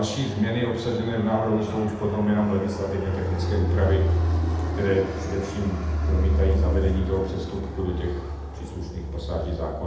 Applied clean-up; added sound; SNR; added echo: none; Fixed-wing aircraft, airplane; 0 dB; reverberation time 0.8 s.